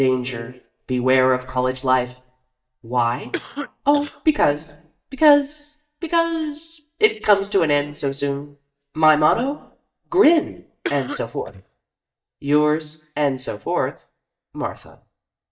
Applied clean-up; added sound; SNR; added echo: neural mask model DeepFilterNet 3.